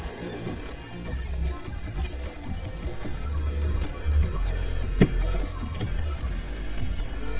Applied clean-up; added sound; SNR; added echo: neural mask model DeepFilterNet 3.